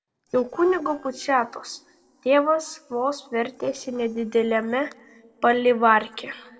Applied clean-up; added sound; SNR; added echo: neural separator model SepFormer DNS4.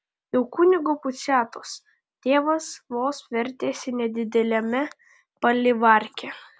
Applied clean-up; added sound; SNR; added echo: none; none; none; none.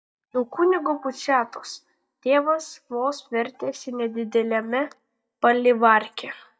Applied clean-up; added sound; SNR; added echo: neural mask model DeepFilterNet 3.